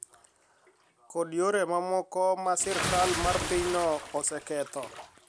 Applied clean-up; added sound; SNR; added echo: none; Bathtub (filling or washing) / Splash, splatter; 7 dB; none.